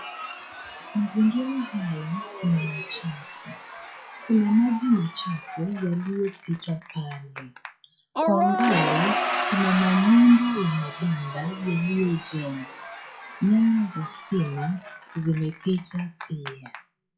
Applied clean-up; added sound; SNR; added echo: classical method WPE with log-MMSE.